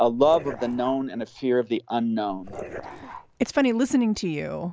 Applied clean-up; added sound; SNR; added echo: none; Dog; 15 dB; none.